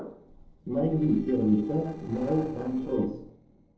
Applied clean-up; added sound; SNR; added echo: neural separator model SepFormer DNS4.